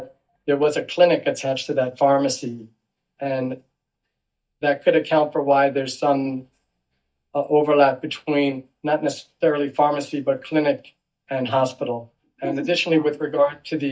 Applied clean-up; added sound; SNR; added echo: neural mask model DeepFilterNet 3.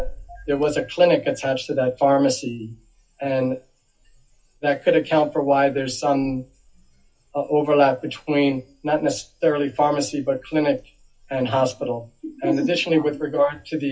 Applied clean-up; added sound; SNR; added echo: classical method WPE with log-MMSE.